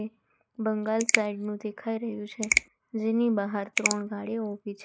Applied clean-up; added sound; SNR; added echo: neural mask model Resemble Enhance denoiser.